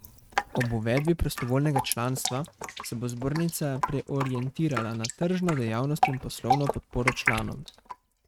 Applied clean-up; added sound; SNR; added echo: neural mask model RNNoise.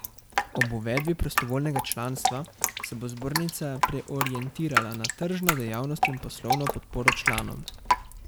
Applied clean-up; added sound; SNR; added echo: none; Drip; -1 dB; none.